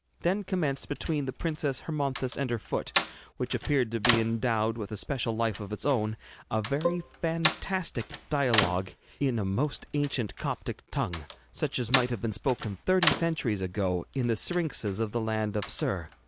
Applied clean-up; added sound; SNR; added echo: none; Slam + Bowed string instrument; 8 dB; none.